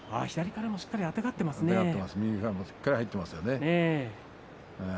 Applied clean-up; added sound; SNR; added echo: none; none; none; none.